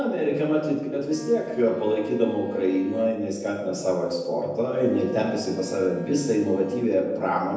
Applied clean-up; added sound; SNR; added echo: none; Bowed string instrument; 16 dB; reverberation time 1.0 s.